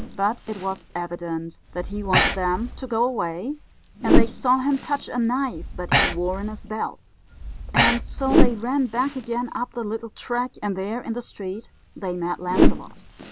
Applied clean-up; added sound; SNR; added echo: none; Whoosh, swoosh, swish + Breathing; -2 dB; none.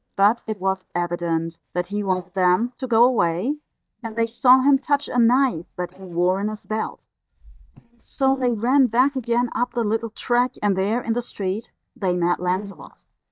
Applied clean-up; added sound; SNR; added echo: neural mask model DeepFilterNet 3.